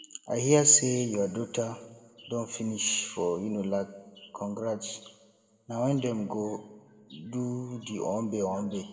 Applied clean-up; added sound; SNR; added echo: none; none; none; reverberation time 1.1 s.